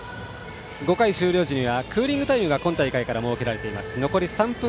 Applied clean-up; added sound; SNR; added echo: none; none; none; none.